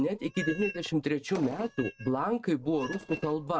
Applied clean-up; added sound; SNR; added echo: neural mask model RNNoise.